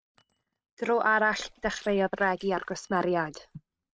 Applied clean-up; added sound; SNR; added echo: neural mask model RNNoise.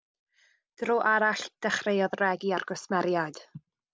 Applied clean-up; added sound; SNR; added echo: none; none; none; none.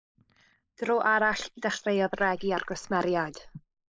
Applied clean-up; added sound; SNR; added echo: neural mask model Resemble Enhance denoiser.